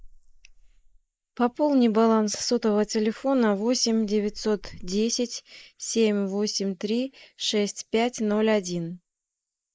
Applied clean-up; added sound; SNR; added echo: neural mask model Resemble Enhance denoiser.